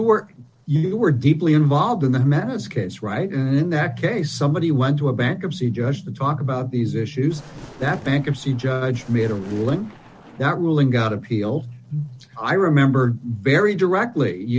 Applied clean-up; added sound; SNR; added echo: neural separator model SepFormer DNS4.